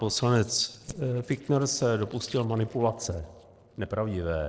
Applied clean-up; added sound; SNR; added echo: neural separator model SepFormer DNS4.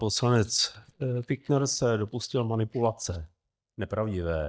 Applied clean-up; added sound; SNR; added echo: neural mask model DeepFilterNet 3.